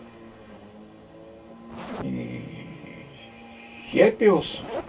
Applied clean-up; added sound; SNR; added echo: none; Zipper (clothing); 16 dB; reverberation time 0.2 s.